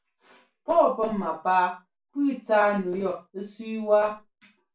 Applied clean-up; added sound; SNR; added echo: none; none; none; reverberation time 0.2 s.